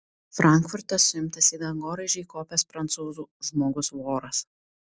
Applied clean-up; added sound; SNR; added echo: none; none; none; none.